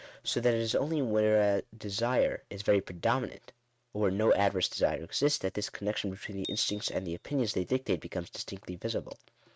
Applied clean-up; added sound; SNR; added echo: neural mask model RNNoise.